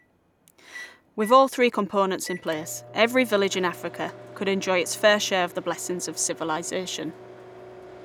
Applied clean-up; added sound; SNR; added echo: none; Microwave oven; 19 dB; none.